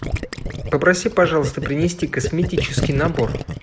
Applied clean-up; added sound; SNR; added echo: none; Gurgling; 5 dB; none.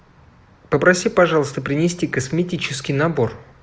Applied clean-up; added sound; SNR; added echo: none; none; none; none.